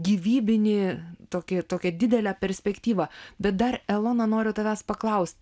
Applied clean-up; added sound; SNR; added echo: none; none; none; none.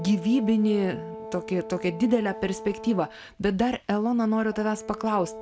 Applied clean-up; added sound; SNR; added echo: none; Brass instrument; 14 dB; none.